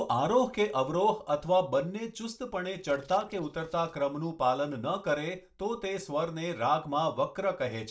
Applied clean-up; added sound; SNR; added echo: neural separator model SepFormer DNS4.